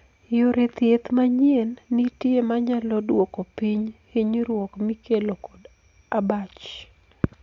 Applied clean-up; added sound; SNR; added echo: none; none; none; none.